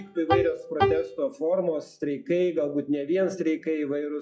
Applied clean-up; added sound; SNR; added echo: classical method WPE with log-MMSE.